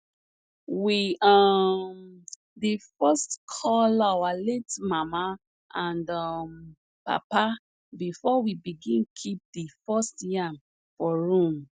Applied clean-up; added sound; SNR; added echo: none; none; none; none.